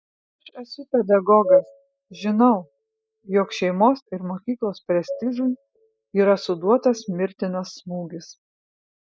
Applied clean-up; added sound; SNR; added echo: neural mask model DeepFilterNet 3.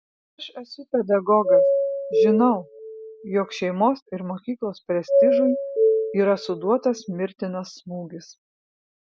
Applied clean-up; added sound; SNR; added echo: none; Doorbell; -3 dB; none.